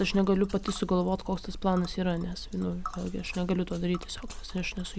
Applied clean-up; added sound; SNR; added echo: none; Tick; 19 dB; none.